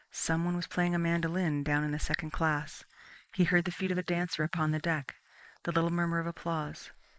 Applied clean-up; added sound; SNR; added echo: neural mask model Resemble Enhance denoiser.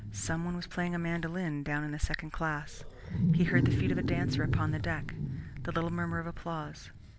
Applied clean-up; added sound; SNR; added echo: none; Wild animals; 0 dB; none.